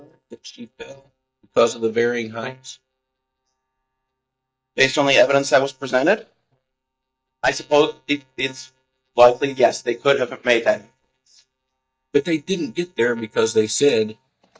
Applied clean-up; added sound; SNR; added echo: neural mask model DeepFilterNet 3.